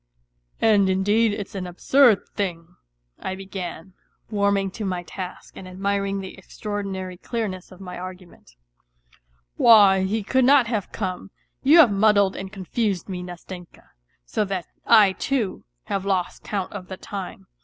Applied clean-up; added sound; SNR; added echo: none; none; none; none.